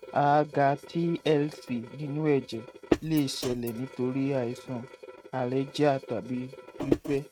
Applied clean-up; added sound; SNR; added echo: neural mask model RNNoise.